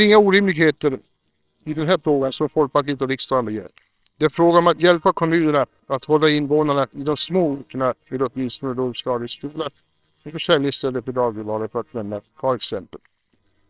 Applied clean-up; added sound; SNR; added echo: neural separator model SepFormer WHAMR!.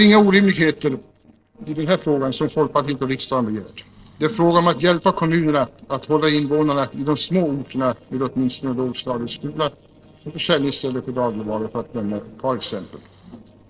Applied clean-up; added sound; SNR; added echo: neural separator model SepFormer DNS4.